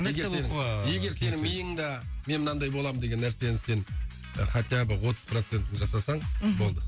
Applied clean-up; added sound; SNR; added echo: none; none; none; none.